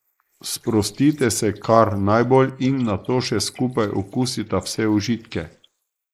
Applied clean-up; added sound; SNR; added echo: neural mask model Resemble Enhance denoiser.